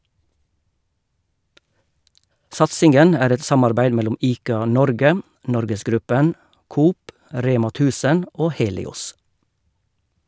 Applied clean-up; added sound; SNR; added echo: none; none; none; none.